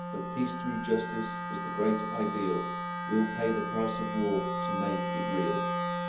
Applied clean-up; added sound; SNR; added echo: none; Wind instrument, woodwind instrument; 1 dB; reverberation time 0.7 s.